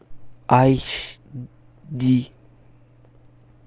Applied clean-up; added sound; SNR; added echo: none; none; none; none.